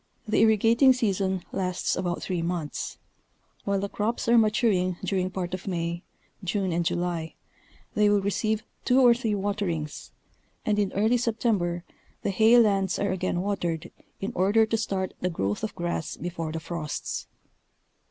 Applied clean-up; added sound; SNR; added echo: none; none; none; none.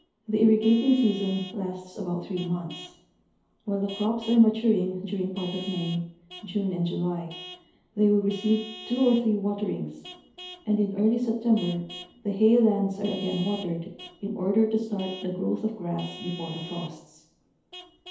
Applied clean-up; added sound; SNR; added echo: none; Vehicle horn, car horn, honking / Truck; 18 dB; reverberation time 2.2 s.